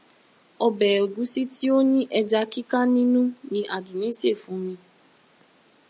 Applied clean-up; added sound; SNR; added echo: none; none; none; none.